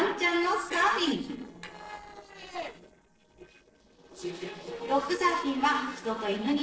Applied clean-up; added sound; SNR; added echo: neural separator model SepFormer DNS4.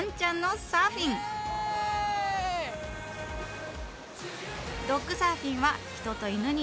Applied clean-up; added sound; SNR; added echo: none; none; none; none.